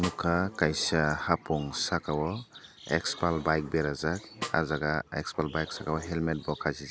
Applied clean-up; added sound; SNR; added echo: none; Snare drum; 14 dB; none.